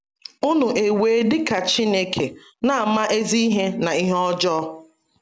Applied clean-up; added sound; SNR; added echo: none; none; none; none.